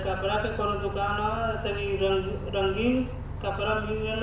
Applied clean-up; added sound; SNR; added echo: none; Bus; 7 dB; reverberation time 0.7 s.